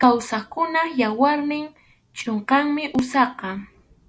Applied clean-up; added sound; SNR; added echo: none; none; none; none.